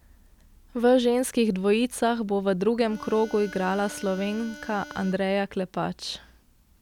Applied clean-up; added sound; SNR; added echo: none; Harmonica; 17 dB; none.